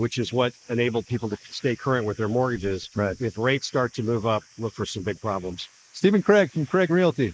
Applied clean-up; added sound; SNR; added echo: neural mask model Resemble Enhance denoiser.